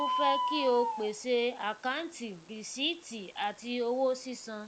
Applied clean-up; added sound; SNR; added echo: none; Bird; 5 dB; none.